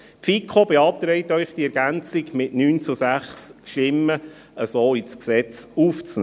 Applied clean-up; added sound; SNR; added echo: none; none; none; none.